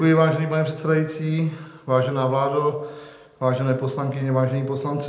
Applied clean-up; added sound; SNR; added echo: none; none; none; reverberation time 0.8 s.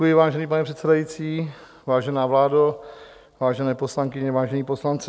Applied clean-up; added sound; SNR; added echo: none; none; none; none.